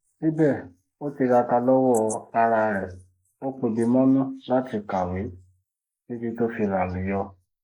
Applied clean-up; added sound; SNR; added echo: neural mask model Resemble Enhance denoiser.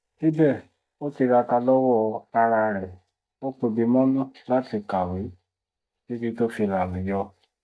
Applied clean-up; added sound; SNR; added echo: neural mask model DeepFilterNet 3.